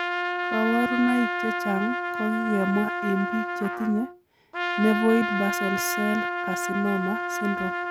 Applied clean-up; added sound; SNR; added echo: none; Trumpet; 2 dB; none.